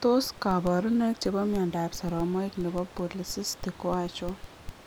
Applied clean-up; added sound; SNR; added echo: none; Crackle; 14 dB; none.